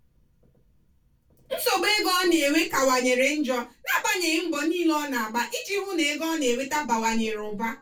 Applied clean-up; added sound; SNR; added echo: none; none; none; reverberation time 0.2 s.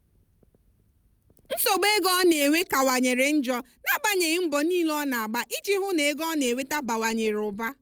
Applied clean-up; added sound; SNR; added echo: none; none; none; none.